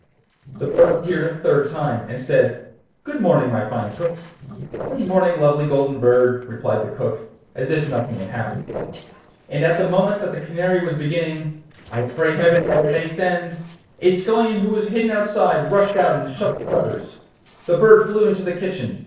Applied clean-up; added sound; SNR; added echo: neural separator model SepFormer DNS4.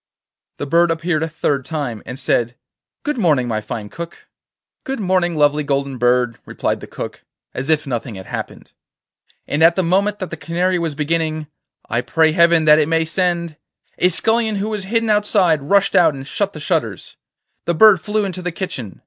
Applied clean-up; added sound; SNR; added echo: none; none; none; none.